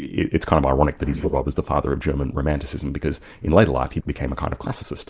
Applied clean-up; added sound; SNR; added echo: neural mask model Resemble Enhance denoiser.